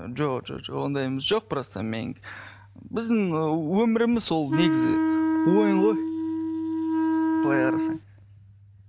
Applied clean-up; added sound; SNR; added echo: none; Wind instrument, woodwind instrument; -3 dB; none.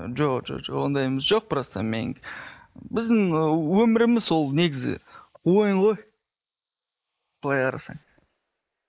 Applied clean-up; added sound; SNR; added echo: neural mask model Resemble Enhance denoiser.